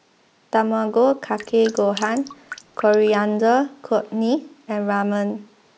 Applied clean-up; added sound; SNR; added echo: none; Drip; 17 dB; none.